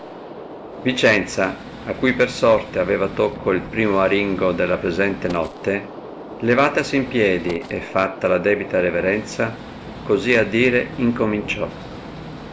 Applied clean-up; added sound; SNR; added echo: none; Gunshot, gunfire; 13 dB; none.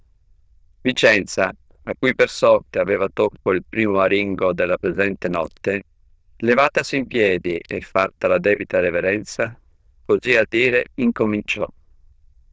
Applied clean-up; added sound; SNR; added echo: neural diffusion model UNIVERSE++.